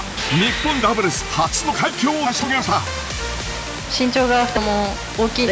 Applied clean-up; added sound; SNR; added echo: none; Vehicle; 14 dB; none.